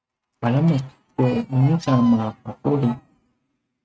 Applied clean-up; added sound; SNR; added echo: neural mask model RNNoise.